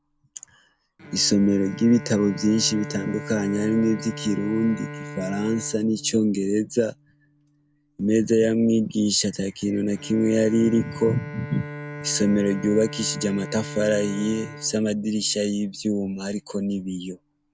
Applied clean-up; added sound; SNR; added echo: none; Bowed string instrument; 15 dB; none.